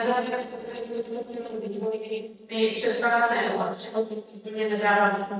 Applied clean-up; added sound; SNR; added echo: neural mask model DeepFilterNet 3.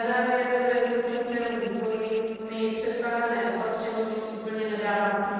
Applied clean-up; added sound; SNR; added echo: neural separator model SepFormer DNS4.